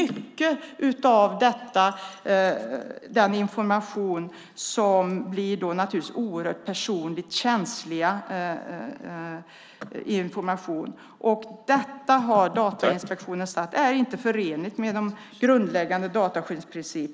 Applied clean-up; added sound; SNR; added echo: none; none; none; none.